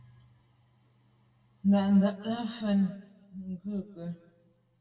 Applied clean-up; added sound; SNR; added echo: none; none; none; reverberation time 1.1 s.